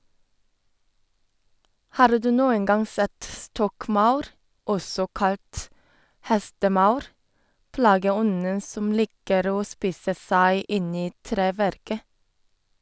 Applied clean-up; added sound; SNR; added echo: none; none; none; none.